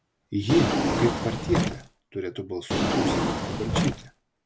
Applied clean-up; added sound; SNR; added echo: none; Drawer open or close; -2 dB; none.